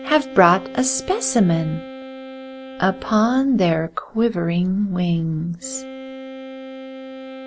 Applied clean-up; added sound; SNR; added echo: none; Wind instrument, woodwind instrument; 15 dB; none.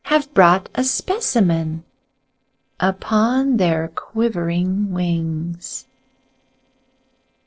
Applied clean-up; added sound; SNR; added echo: neural separator model SepFormer DNS4.